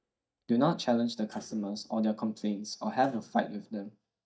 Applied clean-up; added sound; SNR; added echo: neural mask model DeepFilterNet 3.